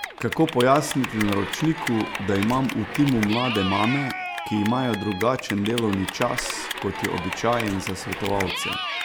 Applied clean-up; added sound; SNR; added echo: none; Cheering / Clapping; 7 dB; none.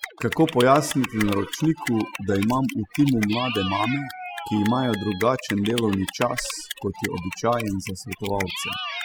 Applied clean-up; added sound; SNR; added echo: classical method spectral subtraction.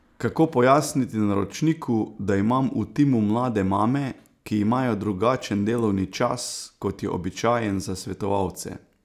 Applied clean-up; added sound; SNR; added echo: none; none; none; none.